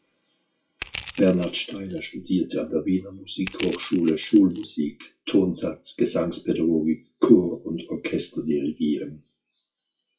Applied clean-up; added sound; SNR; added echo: classical method WPE with log-MMSE.